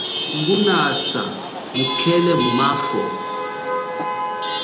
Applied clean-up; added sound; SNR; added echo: none; Chatter / Traffic noise, roadway noise / Vehicle horn, car horn, honking / Engine; 2 dB; reverberation time 0.8 s.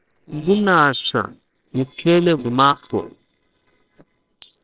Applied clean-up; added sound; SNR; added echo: neural separator model SepFormer WHAMR!.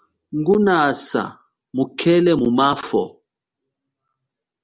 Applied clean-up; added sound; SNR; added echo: none; none; none; none.